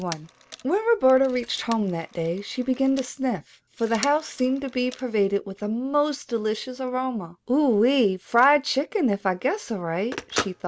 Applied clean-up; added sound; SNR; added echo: none; Telephone; 17 dB; none.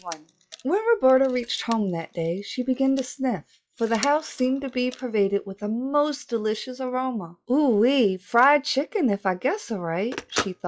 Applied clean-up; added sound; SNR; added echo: classical method log-MMSE.